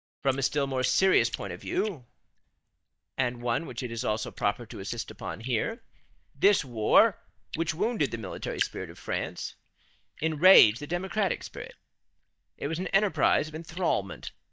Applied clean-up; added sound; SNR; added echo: neural mask model DeepFilterNet 3.